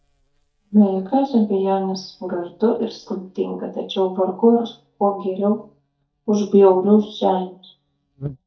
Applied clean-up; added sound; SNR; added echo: neural mask model DeepFilterNet 3.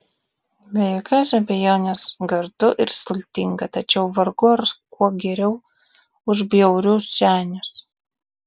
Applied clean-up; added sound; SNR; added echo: none; none; none; none.